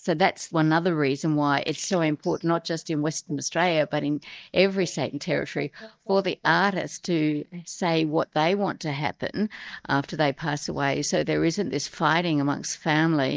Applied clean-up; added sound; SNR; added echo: neural mask model DeepFilterNet 3.